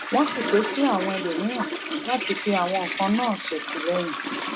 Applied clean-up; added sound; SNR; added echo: none; Toilet flush; 2 dB; none.